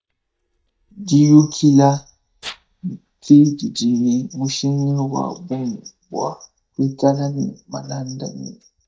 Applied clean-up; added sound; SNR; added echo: neural mask model DeepFilterNet 3.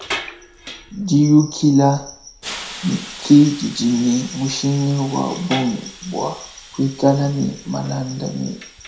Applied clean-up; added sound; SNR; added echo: none; Hiss; 16 dB; reverberation time 0.5 s.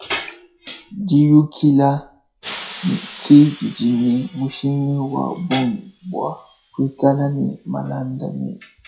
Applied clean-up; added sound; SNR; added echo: classical method WPE with log-MMSE.